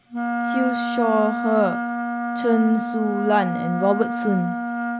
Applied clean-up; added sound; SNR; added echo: none; Wind instrument, woodwind instrument; 3 dB; none.